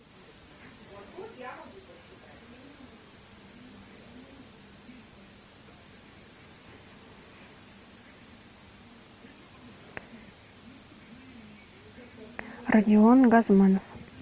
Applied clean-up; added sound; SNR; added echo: none; none; none; none.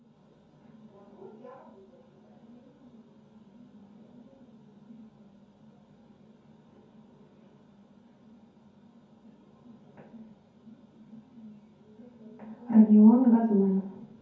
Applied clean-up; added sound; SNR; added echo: none; none; none; reverberation time 0.6 s.